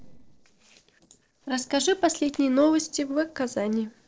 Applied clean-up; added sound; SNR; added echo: neural separator model SepFormer DNS4.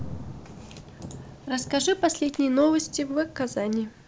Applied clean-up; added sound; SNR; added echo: none; Thunder / Rain; 16 dB; none.